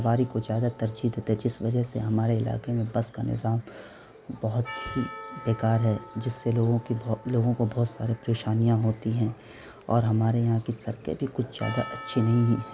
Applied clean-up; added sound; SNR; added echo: none; Percussion; 19 dB; none.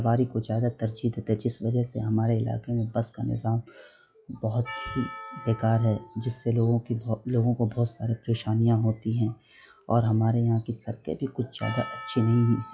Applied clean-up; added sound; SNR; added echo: classical method log-MMSE.